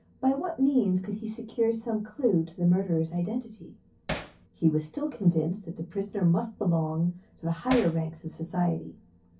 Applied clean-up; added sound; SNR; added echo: none; Hammer; 9 dB; reverberation time 0.3 s.